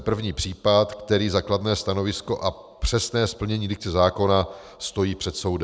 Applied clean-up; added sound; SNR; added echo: none; none; none; none.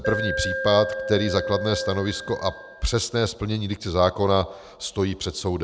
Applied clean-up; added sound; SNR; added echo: none; Alarm; 7 dB; none.